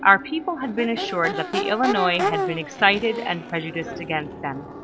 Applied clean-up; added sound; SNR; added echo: none; Crowd / Race car, auto racing / Accelerating, revving, vroom; 6 dB; none.